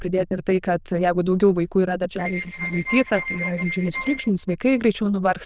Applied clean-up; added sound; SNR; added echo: neural diffusion model UNIVERSE++.